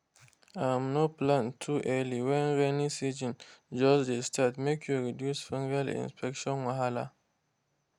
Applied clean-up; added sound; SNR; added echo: none; none; none; none.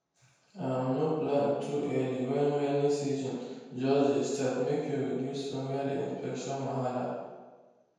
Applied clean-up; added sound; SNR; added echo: none; none; none; reverberation time 1.2 s.